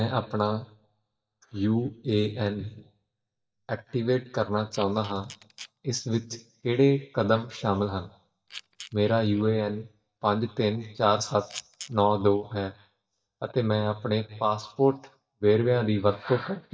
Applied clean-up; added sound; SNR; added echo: neural mask model DeepFilterNet 3.